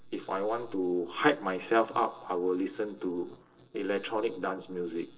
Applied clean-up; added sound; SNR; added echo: neural separator model SepFormer DNS4.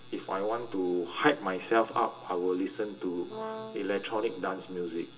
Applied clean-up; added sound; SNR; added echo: none; Brass instrument; 11 dB; reverberation time 0.2 s.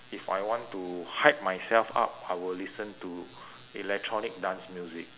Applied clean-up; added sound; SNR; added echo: none; none; none; none.